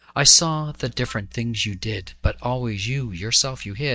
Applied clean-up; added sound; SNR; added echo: neural mask model DeepFilterNet 3.